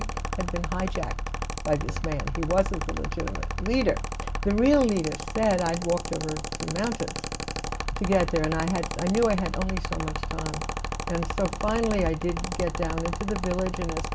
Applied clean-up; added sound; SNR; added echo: none; Mechanical fan; 3 dB; none.